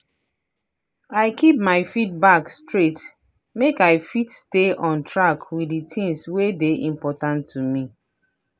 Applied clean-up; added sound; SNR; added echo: none; none; none; none.